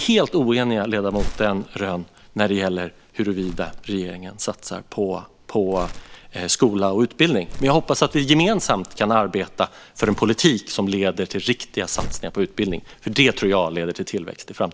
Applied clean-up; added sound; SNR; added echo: none; Crumpling, crinkling; 13 dB; none.